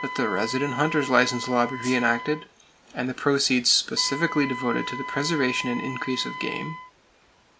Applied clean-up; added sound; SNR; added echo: none; Wind instrument, woodwind instrument; 10 dB; none.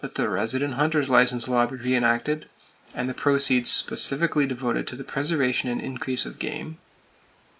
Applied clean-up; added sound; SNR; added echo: neural mask model Resemble Enhance denoiser.